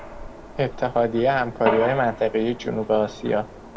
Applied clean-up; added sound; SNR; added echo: none; Mechanisms; 9 dB; reverberation time 1.3 s.